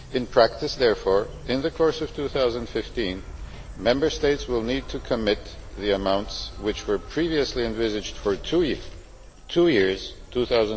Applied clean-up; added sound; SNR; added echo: none; Insect; 14 dB; none.